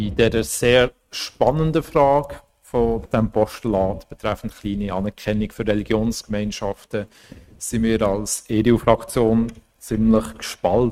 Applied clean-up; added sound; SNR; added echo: neural mask model RNNoise.